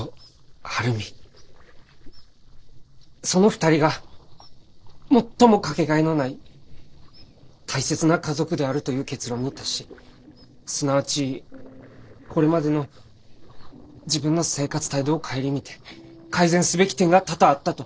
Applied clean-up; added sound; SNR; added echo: neural separator model SepFormer DNS4.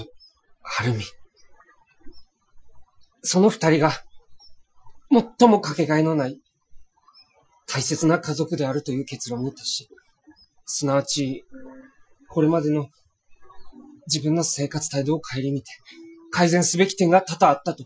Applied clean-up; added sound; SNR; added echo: classical method Wiener filter.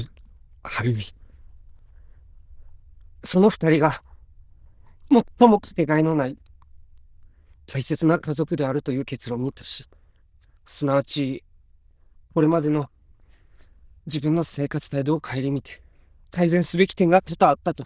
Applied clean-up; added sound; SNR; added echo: neural diffusion model UNIVERSE++.